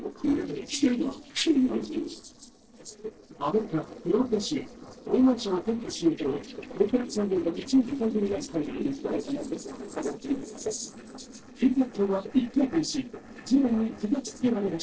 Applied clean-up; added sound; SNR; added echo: neural separator model SepFormer DNS4.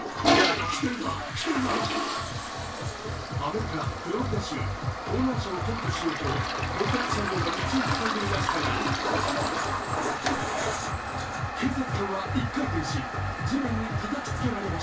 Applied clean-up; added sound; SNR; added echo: none; Toilet flush; 1 dB; reverberation time 0.2 s.